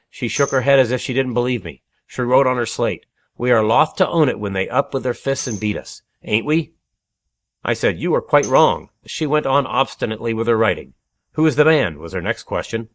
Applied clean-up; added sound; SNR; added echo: neural mask model DeepFilterNet 3.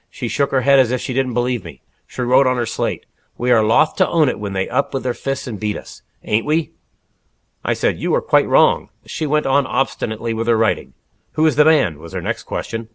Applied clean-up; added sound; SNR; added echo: none; none; none; none.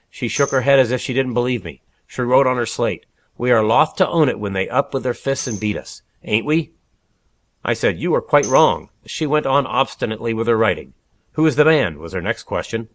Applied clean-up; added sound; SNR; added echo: none; Tambourine; 18 dB; none.